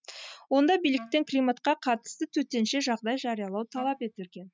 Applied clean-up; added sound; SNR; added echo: neural mask model RNNoise.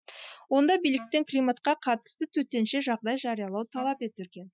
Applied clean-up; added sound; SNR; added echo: classical method Wiener filter.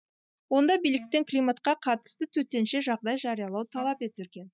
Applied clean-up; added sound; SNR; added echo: neural mask model DeepFilterNet 3.